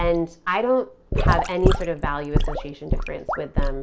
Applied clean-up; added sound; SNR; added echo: none; Sink (filling or washing) / Gurgling / Liquid; -2 dB; none.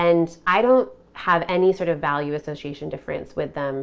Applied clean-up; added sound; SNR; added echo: none; none; none; none.